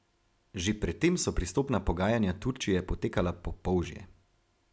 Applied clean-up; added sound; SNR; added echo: none; none; none; none.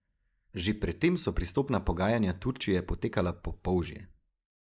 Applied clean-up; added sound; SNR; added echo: neural mask model Resemble Enhance denoiser.